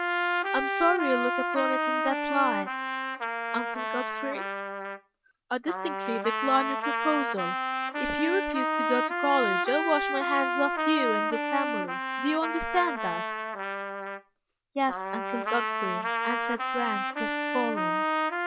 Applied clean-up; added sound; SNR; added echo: none; Trumpet; -1 dB; none.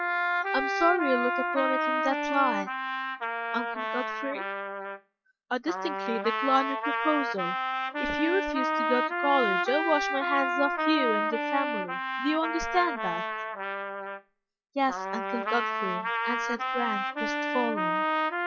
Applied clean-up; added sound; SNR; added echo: classical method log-MMSE.